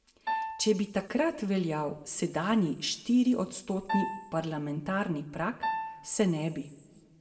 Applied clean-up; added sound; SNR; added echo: none; Piano; 8 dB; reverberation time 1.1 s.